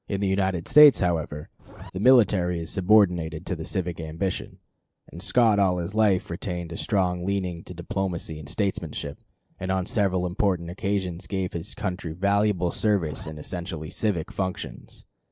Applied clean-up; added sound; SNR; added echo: neural separator model SepFormer DNS4.